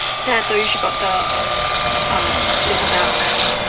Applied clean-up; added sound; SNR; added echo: none; Engine; -5 dB; reverberation time 0.2 s.